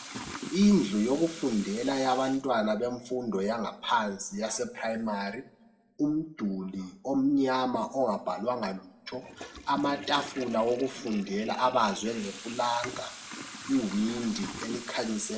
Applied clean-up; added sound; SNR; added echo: none; Toilet flush / Water tap, faucet; 15 dB; reverberation time 0.4 s.